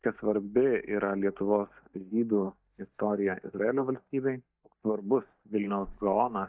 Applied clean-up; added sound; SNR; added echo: neural mask model DeepFilterNet 3.